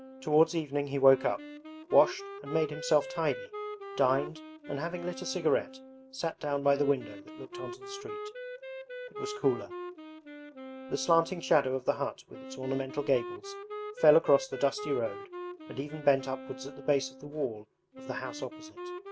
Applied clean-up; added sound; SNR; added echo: none; Wind instrument, woodwind instrument; 12 dB; none.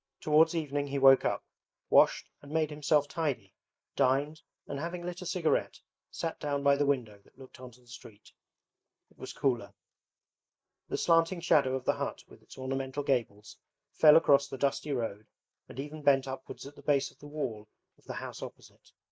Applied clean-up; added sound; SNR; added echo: neural mask model Resemble Enhance denoiser.